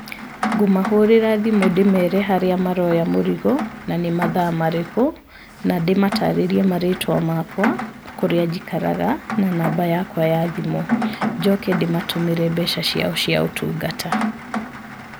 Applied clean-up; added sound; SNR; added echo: none; Rain; 9 dB; none.